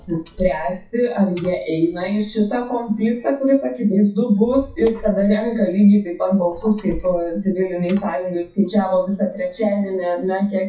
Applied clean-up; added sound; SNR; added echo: classical method WPE with log-MMSE.